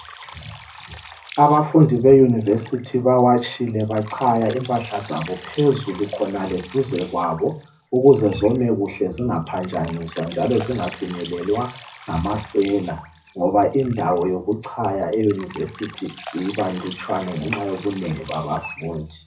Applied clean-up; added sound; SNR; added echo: none; Drip; 18 dB; reverberation time 0.4 s.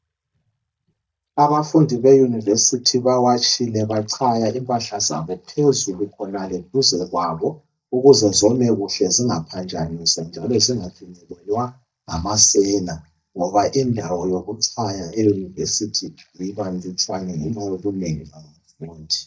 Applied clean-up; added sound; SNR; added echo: neural mask model DeepFilterNet 3.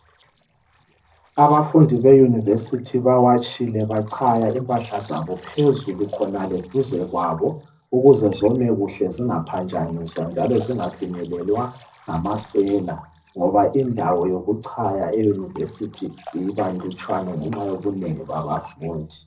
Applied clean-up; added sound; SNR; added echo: neural separator model SepFormer DNS4.